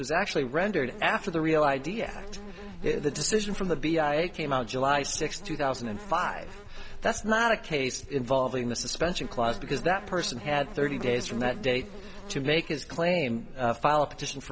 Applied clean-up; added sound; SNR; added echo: none; Insect; 12 dB; none.